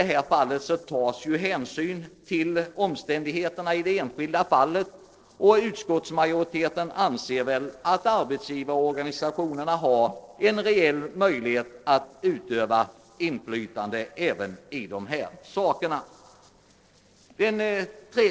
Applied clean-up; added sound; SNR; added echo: neural separator model SepFormer DNS4.